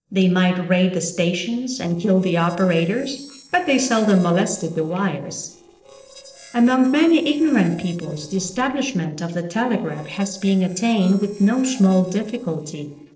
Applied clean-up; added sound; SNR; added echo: neural separator model SepFormer DNS4.